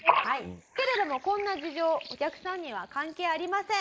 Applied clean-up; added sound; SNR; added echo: neural mask model Resemble Enhance denoiser.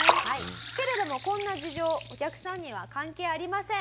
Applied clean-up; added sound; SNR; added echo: none; Liquid; 0 dB; none.